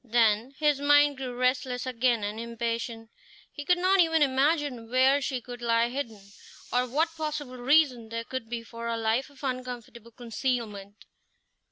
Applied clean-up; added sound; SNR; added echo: none; none; none; none.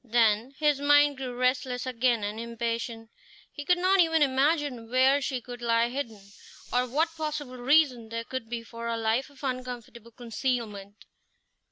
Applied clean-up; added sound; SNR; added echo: none; Whoosh, swoosh, swish; 20 dB; none.